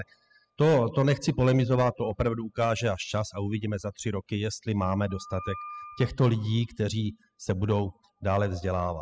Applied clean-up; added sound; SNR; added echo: classical method spectral subtraction.